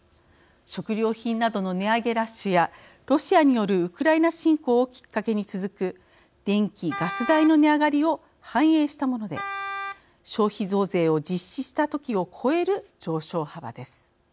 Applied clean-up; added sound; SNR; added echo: none; Wind instrument, woodwind instrument; 10 dB; none.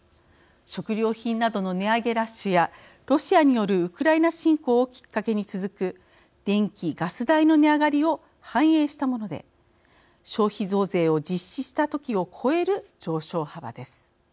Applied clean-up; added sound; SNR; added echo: none; none; none; none.